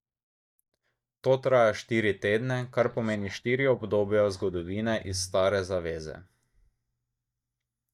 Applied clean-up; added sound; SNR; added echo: neural mask model DeepFilterNet 3.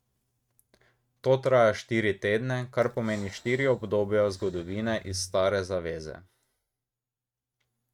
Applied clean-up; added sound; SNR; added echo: neural mask model RNNoise.